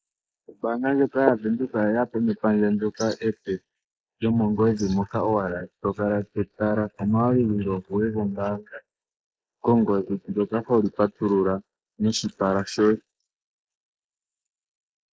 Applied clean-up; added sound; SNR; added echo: neural mask model Resemble Enhance denoiser.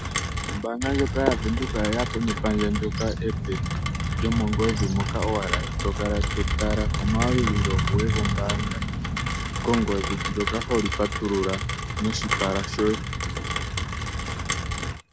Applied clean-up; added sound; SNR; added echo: none; Rain; -2 dB; none.